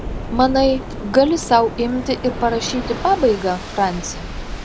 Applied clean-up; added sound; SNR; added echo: none; Waves, surf; 9 dB; none.